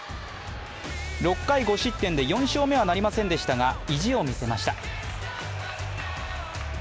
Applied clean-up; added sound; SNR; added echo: none; none; none; none.